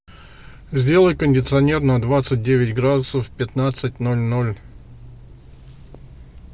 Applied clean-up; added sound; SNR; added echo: none; none; none; none.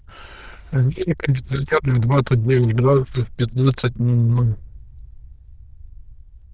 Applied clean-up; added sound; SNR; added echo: neural diffusion model UNIVERSE++.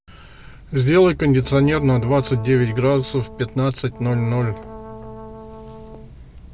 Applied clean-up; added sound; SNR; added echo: none; Brass instrument; 17 dB; none.